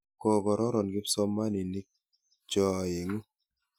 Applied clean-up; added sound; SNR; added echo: none; none; none; none.